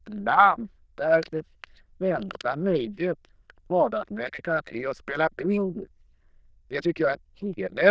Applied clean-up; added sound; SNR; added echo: neural diffusion model UNIVERSE++.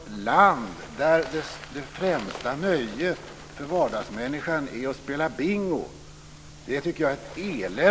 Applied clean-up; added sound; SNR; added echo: none; Water / Bird; 18 dB; none.